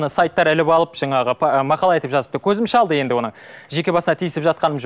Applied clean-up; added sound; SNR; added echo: none; none; none; none.